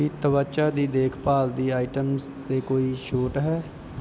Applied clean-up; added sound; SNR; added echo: none; none; none; none.